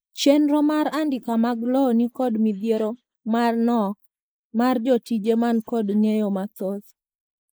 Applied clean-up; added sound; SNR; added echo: neural mask model Resemble Enhance denoiser.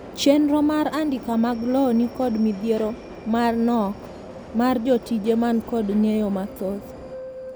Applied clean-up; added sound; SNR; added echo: none; Subway, metro, underground; 16 dB; none.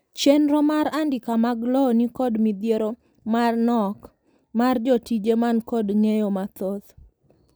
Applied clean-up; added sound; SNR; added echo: none; none; none; none.